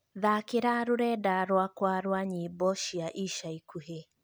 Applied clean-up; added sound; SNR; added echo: none; none; none; none.